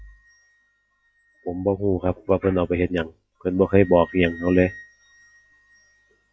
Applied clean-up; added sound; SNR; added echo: classical method log-MMSE.